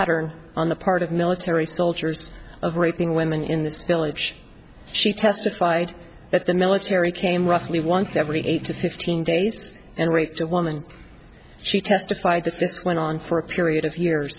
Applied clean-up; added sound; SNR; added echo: none; Strum; 14 dB; none.